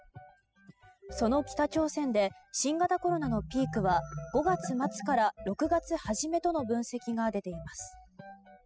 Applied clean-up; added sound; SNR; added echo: classical method spectral subtraction.